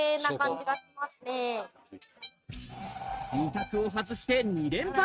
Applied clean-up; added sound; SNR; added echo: neural mask model RNNoise.